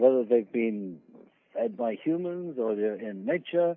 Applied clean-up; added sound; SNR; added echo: none; none; none; none.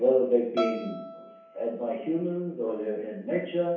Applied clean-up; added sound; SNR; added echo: none; Bowed string instrument; 11 dB; reverberation time 0.7 s.